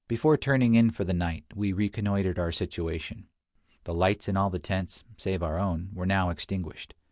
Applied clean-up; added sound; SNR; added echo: none; none; none; none.